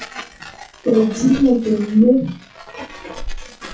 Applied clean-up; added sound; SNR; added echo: classical method WPE with log-MMSE.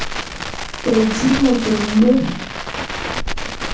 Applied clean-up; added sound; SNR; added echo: none; Crackle; 5 dB; reverberation time 0.6 s.